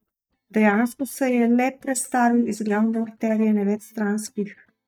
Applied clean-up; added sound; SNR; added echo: neural mask model DeepFilterNet 3.